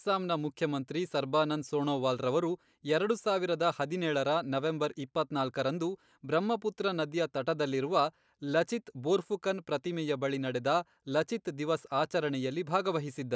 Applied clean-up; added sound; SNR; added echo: none; none; none; none.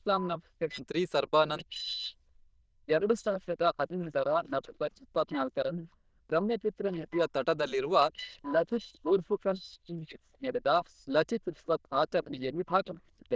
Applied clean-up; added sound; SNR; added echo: neural diffusion model UNIVERSE++.